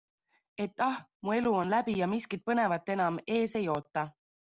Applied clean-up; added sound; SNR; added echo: none; none; none; none.